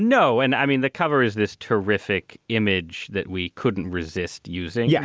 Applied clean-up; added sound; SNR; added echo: none; none; none; none.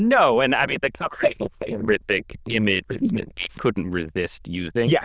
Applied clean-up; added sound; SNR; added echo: neural diffusion model UNIVERSE++.